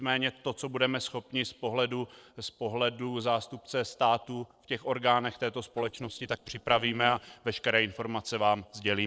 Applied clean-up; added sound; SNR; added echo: neural separator model SepFormer DNS4.